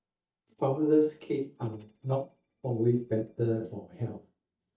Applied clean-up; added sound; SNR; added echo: neural mask model DeepFilterNet 3.